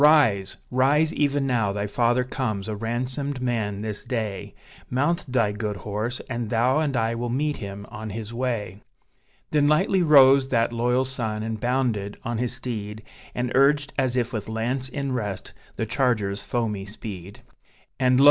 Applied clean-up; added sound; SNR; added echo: none; none; none; none.